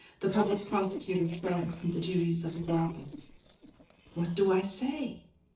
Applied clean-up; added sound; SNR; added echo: neural separator model SepFormer DNS4.